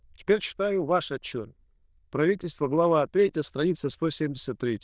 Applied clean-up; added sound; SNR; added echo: neural diffusion model UNIVERSE++.